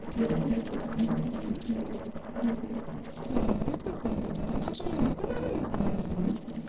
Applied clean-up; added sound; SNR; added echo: neural separator model SepFormer DNS4.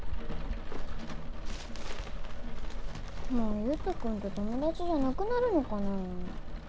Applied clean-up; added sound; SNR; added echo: none; Rain; -3 dB; none.